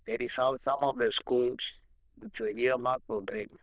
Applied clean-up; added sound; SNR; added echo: neural diffusion model UNIVERSE++.